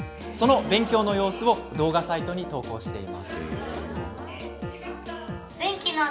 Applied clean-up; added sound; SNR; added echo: none; Crowd / Gasp; 17 dB; none.